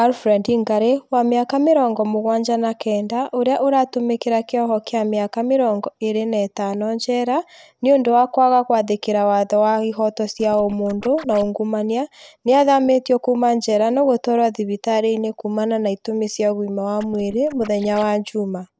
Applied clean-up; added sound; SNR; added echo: neural mask model Resemble Enhance denoiser.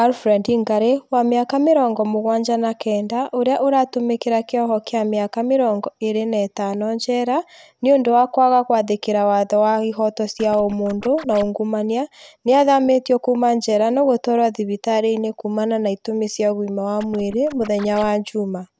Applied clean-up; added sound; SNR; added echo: none; Scratching (performance technique); 19 dB; none.